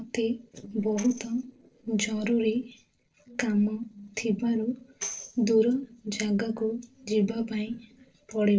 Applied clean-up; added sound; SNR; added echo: neural separator model SepFormer DNS4.